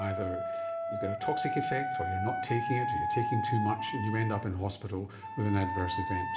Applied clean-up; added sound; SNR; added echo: none; Wind instrument, woodwind instrument; 1 dB; reverberation time 2.6 s.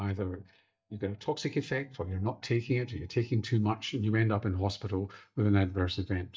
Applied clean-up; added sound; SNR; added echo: neural mask model DeepFilterNet 3.